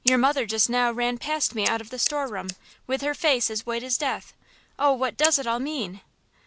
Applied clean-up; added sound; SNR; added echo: none; Scissors; 11 dB; none.